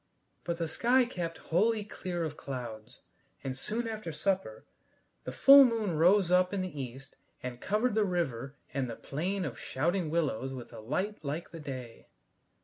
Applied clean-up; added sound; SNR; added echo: none; none; none; none.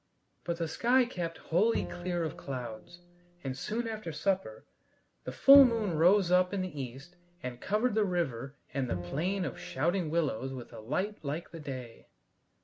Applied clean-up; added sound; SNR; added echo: none; Bowed string instrument; 13 dB; none.